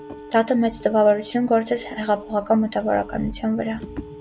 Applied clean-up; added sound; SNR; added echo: none; Telephone + Wind instrument, woodwind instrument; 19 dB; none.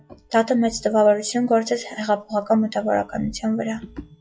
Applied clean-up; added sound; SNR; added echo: classical method log-MMSE.